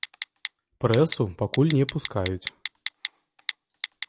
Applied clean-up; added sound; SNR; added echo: none; Telephone; 10 dB; none.